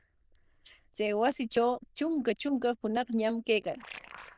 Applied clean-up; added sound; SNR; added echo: neural diffusion model UNIVERSE++.